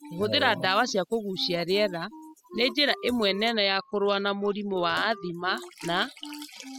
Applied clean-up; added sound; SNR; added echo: classical method spectral subtraction.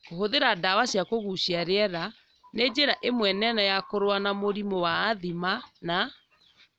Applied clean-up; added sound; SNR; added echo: none; none; none; none.